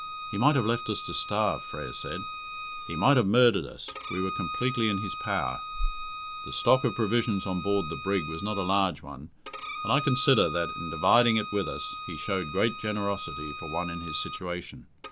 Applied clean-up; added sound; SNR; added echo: none; Bowed string instrument; 8 dB; none.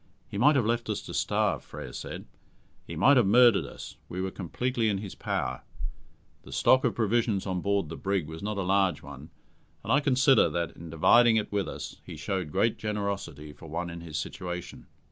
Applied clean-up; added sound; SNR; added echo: none; none; none; none.